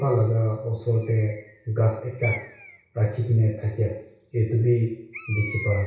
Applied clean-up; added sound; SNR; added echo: none; Bird; 16 dB; reverberation time 0.6 s.